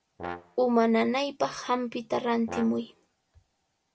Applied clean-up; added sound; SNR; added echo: none; Brass instrument; 15 dB; none.